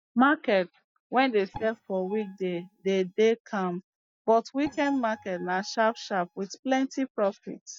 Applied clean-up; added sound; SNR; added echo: neural mask model DeepFilterNet 3.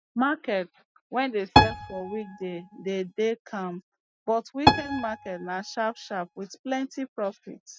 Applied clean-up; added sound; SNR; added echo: neural mask model RNNoise.